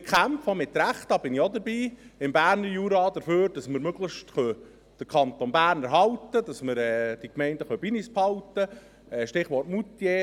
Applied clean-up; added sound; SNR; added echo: none; none; none; none.